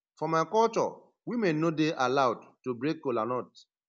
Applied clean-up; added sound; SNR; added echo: none; none; none; none.